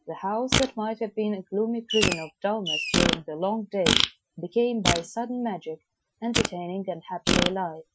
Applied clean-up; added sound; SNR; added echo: classical method Wiener filter.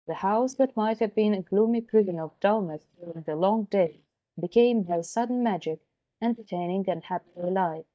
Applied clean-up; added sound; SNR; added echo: neural mask model DeepFilterNet 3.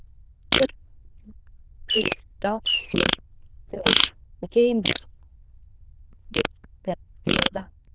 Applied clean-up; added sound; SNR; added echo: neural diffusion model UNIVERSE++.